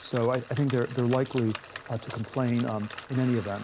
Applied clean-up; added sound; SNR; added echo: none; Bicycle; 15 dB; none.